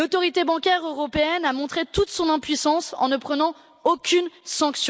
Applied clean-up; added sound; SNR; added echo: none; none; none; none.